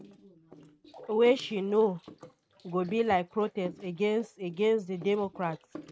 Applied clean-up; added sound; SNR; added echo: neural mask model RNNoise.